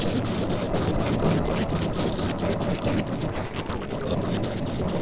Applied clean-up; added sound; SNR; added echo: neural separator model SepFormer DNS4.